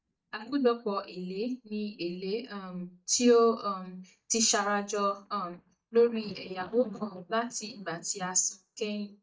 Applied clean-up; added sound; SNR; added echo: neural mask model DeepFilterNet 3.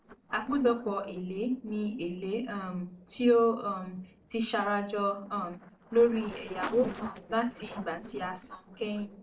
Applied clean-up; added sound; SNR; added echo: neural separator model SepFormer DNS4.